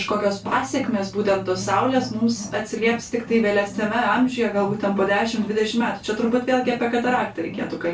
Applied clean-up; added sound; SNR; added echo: none; Wild animals; 14 dB; reverberation time 0.2 s.